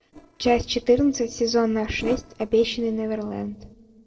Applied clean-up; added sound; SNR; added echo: neural separator model SepFormer DNS4.